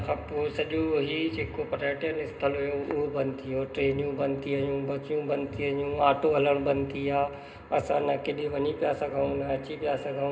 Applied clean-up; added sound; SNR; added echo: none; none; none; reverberation time 0.2 s.